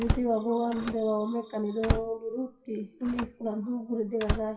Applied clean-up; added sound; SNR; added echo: classical method WPE with log-MMSE.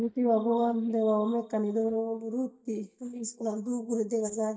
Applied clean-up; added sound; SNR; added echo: neural mask model DeepFilterNet 3.